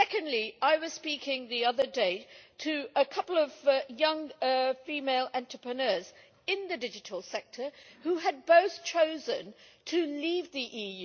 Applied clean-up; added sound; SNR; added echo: none; none; none; none.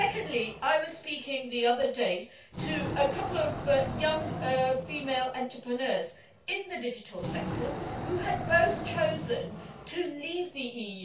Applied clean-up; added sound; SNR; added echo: none; Wild animals; 8 dB; reverberation time 0.3 s.